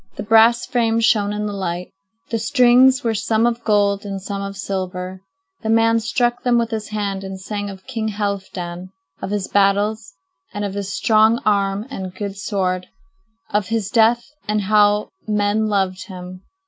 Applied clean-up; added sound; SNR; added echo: none; none; none; none.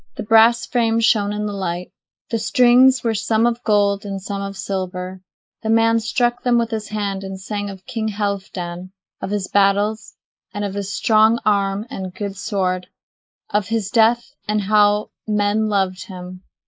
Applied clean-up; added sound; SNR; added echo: neural mask model Resemble Enhance denoiser.